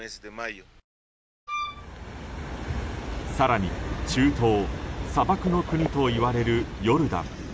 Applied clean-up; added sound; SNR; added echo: none; Wind instrument, woodwind instrument; 9 dB; none.